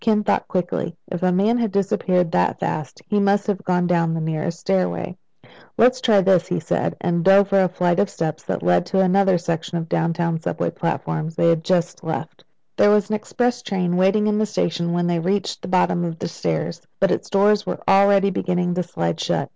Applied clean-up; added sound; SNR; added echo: none; none; none; none.